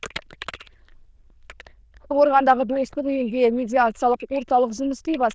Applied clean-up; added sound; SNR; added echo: neural diffusion model UNIVERSE++.